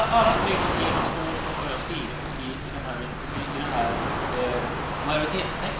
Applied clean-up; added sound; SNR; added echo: none; Waves, surf; 0 dB; reverberation time 0.4 s.